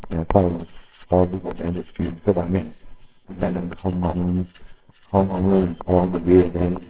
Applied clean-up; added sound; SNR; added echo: neural separator model SepFormer WHAMR!.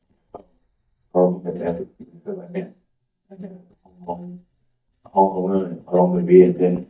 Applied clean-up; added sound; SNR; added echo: neural mask model DeepFilterNet 3.